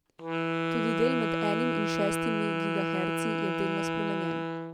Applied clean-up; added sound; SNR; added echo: none; Wind instrument, woodwind instrument; -4 dB; none.